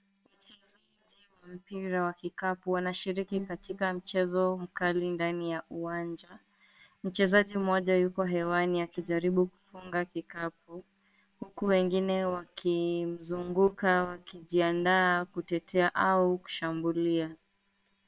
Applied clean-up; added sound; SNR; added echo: neural separator model SepFormer WHAM!.